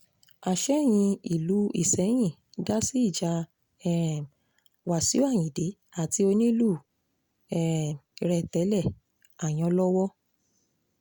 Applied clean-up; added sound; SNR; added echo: none; none; none; none.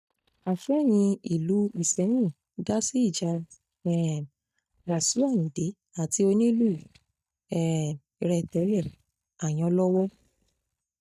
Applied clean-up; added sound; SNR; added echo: neural mask model DeepFilterNet 3.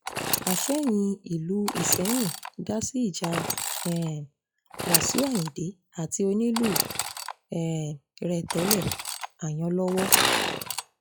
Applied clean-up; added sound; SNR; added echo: classical method log-MMSE.